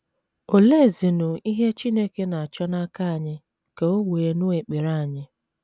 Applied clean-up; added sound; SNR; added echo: none; none; none; none.